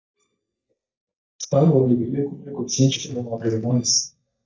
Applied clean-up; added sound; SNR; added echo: neural mask model DeepFilterNet 3.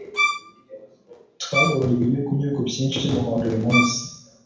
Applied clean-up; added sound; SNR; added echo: none; Bowed string instrument; 1 dB; reverberation time 0.7 s.